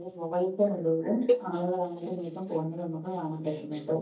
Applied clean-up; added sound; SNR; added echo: neural mask model DeepFilterNet 3.